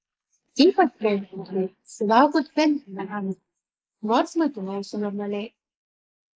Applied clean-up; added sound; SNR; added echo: neural mask model Resemble Enhance denoiser.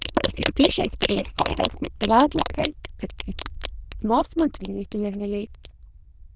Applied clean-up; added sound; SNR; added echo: neural diffusion model UNIVERSE++.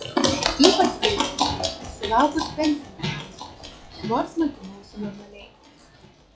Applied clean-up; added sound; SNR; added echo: classical method log-MMSE.